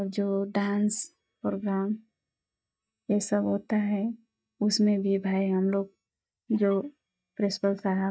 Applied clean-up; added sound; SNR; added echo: neural mask model DeepFilterNet 3.